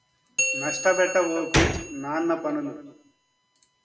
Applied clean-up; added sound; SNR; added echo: none; Gunshot, gunfire + Bell; 1 dB; none.